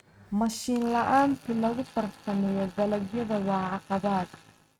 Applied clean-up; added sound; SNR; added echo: neural mask model RNNoise.